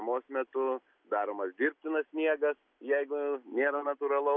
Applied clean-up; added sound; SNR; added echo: none; none; none; none.